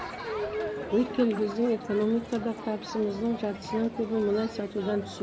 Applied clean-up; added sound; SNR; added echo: none; Crowd; 9 dB; none.